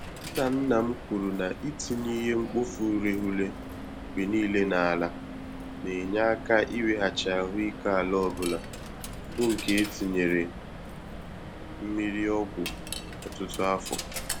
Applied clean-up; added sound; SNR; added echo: none; Coin (dropping); 9 dB; none.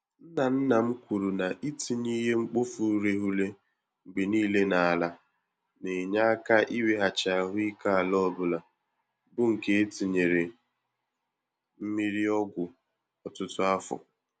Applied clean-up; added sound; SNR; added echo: none; none; none; none.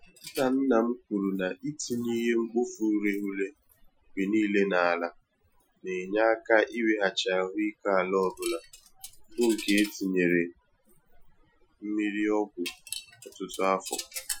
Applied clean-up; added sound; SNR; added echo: classical method Wiener filter.